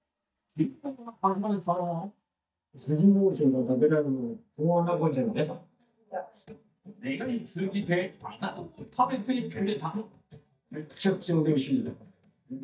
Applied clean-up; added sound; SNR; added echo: neural mask model DeepFilterNet 3.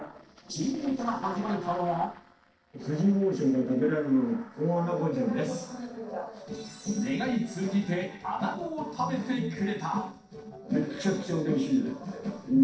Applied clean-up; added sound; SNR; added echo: neural separator model SepFormer DNS4.